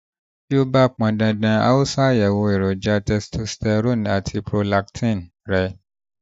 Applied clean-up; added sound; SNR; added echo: neural mask model DeepFilterNet 3.